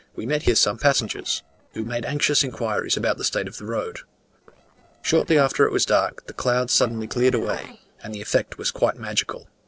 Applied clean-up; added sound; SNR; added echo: neural separator model SepFormer DNS4.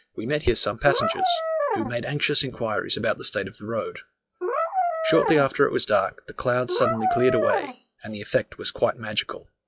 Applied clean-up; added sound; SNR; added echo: classical method log-MMSE.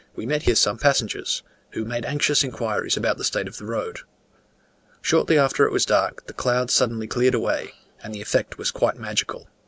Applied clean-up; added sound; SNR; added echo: none; none; none; none.